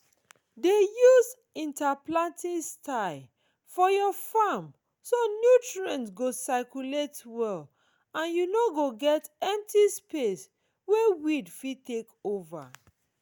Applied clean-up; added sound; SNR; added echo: none; none; none; none.